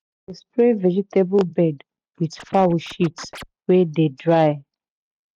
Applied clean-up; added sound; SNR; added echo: neural mask model RNNoise.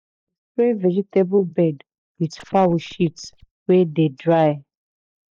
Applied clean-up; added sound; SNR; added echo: neural mask model DeepFilterNet 3.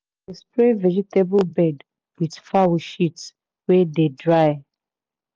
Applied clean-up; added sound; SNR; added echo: none; none; none; none.